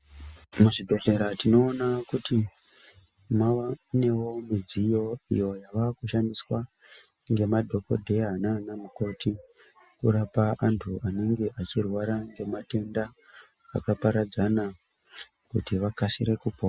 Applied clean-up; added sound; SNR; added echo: none; none; none; none.